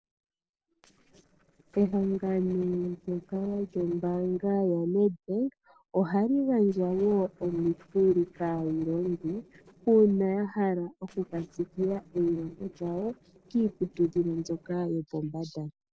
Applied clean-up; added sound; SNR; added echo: neural separator model SepFormer DNS4.